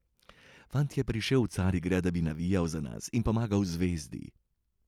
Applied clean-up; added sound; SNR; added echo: none; none; none; none.